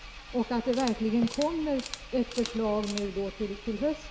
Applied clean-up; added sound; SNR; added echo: none; Engine + Camera; 12 dB; none.